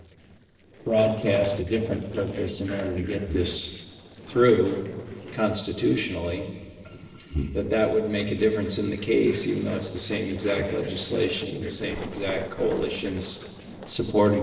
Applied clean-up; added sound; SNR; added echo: neural separator model SepFormer DNS4.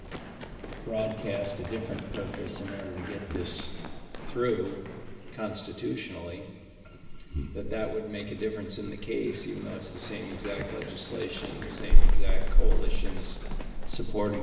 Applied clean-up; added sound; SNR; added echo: none; Run; 19 dB; reverberation time 2.4 s.